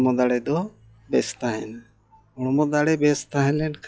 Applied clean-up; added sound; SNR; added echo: classical method log-MMSE.